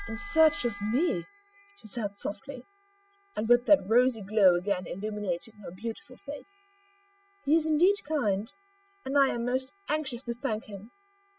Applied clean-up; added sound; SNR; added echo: classical method spectral subtraction.